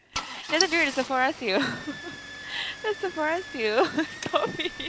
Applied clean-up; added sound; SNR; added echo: none; Engine starting / Car; 9 dB; none.